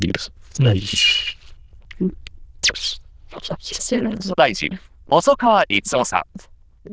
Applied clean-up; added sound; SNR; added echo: neural diffusion model UNIVERSE++.